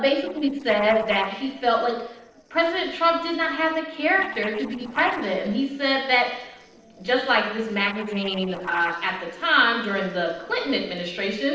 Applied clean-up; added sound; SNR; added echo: neural separator model SepFormer DNS4.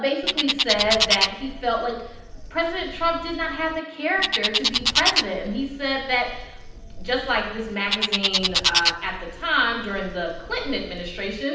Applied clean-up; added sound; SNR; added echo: none; Bird; 1 dB; reverberation time 0.9 s.